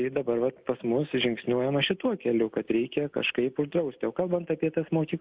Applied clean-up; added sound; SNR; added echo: none; none; none; none.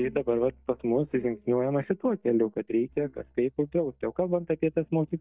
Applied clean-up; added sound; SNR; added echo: neural mask model DeepFilterNet 3.